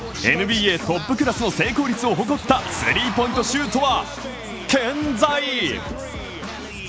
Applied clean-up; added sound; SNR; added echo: none; none; none; none.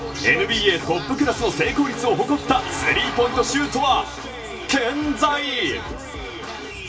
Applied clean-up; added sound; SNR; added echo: none; Alarm / Ocean / Boat, Water vehicle; 16 dB; reverberation time 0.2 s.